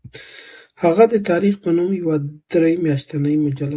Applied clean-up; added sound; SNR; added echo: none; none; none; none.